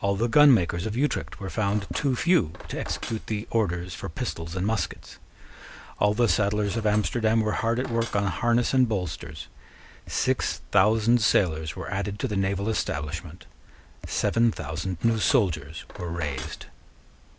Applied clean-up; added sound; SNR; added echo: none; Cutlery, silverware; 18 dB; none.